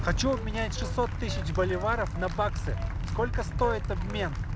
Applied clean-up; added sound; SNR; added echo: none; Wind instrument, woodwind instrument + Applause; 16 dB; none.